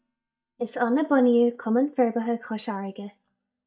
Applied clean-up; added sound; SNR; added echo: neural mask model DeepFilterNet 3.